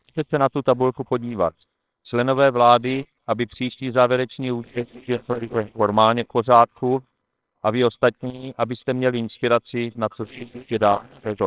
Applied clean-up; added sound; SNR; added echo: neural separator model SepFormer WHAMR!.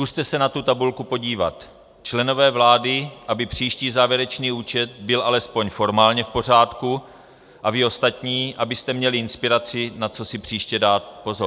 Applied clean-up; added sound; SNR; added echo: none; none; none; none.